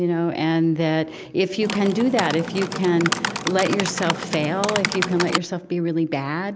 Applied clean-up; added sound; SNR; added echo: none; Typing; 4 dB; none.